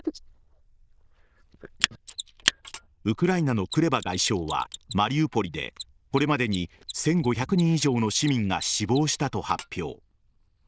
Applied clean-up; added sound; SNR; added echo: neural diffusion model UNIVERSE++.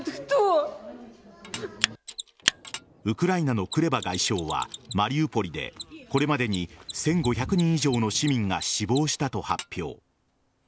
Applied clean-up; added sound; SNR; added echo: none; Tap / Dishes, pots, and pans + Mechanisms; 12 dB; none.